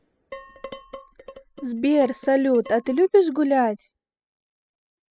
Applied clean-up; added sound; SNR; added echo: classical method spectral subtraction.